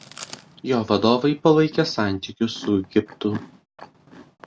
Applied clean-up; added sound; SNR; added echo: none; Chewing, mastication; 20 dB; none.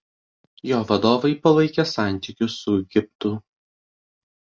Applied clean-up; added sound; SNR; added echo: none; none; none; none.